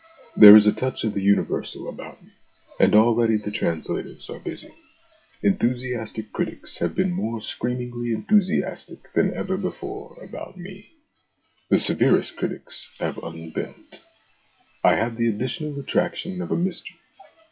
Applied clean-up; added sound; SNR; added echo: classical method log-MMSE.